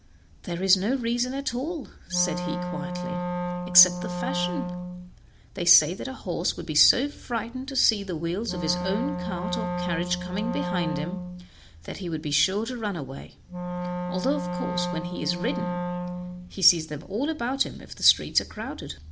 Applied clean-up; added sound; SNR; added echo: none; Wind instrument, woodwind instrument; 3 dB; none.